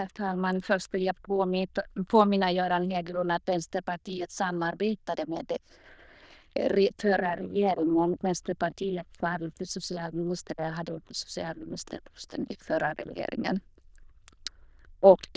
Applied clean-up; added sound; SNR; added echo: neural diffusion model UNIVERSE++.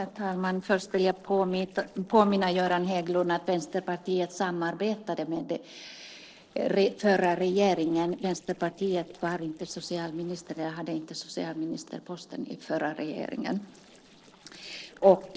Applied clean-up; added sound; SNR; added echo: neural separator model SepFormer DNS4.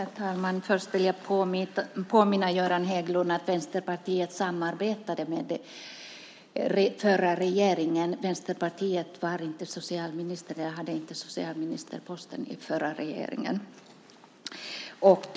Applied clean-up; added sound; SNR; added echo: none; none; none; none.